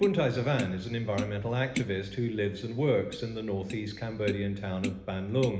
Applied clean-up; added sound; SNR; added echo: none; Tap; 11 dB; reverberation time 1.1 s.